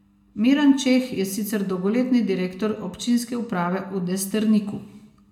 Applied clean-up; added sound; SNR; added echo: none; none; none; reverberation time 0.3 s.